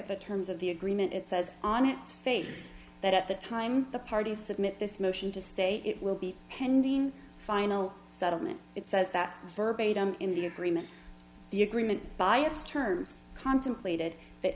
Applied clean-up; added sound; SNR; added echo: none; none; none; none.